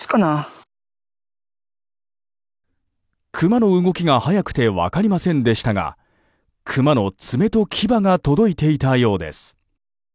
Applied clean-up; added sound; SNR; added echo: none; none; none; none.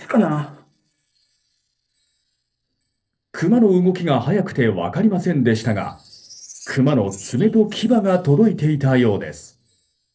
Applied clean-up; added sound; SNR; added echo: neural separator model SepFormer DNS4.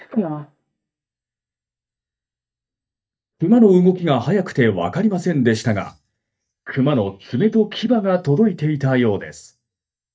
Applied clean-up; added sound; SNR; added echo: neural mask model DeepFilterNet 3.